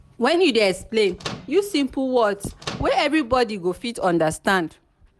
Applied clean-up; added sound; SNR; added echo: none; Microwave oven; 16 dB; none.